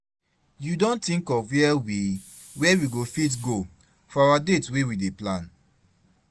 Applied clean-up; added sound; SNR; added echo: none; Hiss; 18 dB; none.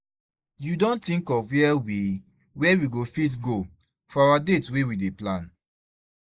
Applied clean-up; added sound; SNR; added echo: neural mask model Resemble Enhance denoiser.